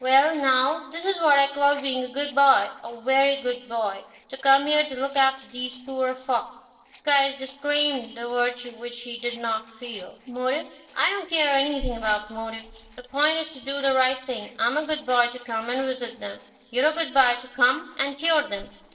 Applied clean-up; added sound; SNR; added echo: neural separator model SepFormer DNS4.